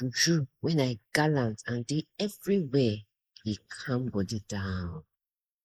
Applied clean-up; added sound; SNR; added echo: neural mask model Resemble Enhance denoiser.